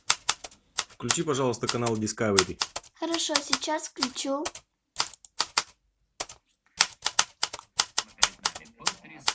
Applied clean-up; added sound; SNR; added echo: none; Typewriter; -2 dB; none.